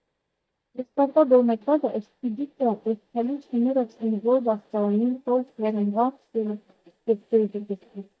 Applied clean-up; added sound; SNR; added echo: neural mask model DeepFilterNet 3.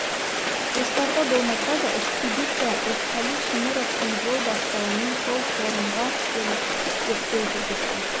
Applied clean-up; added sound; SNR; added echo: none; Rain; -3 dB; reverberation time 0.7 s.